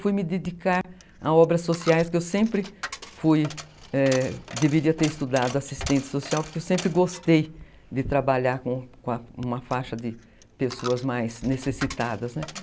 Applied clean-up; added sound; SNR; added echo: none; Coin (dropping); 16 dB; none.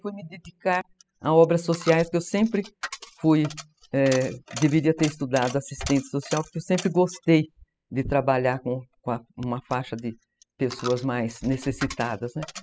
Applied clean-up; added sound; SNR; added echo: classical method spectral subtraction.